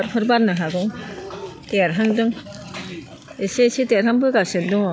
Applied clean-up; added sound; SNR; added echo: none; none; none; none.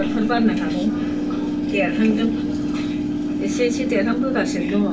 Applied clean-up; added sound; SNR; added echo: none; Subway, metro, underground / Train; -1 dB; reverberation time 0.2 s.